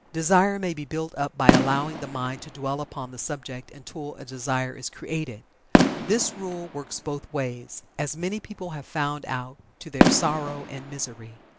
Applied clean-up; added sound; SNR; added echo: none; Fireworks; -1 dB; none.